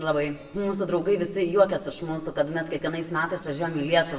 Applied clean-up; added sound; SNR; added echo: none; none; none; reverberation time 0.7 s.